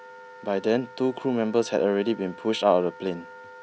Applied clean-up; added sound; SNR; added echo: none; Wind instrument, woodwind instrument; 19 dB; none.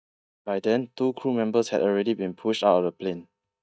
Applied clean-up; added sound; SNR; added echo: neural mask model DeepFilterNet 3.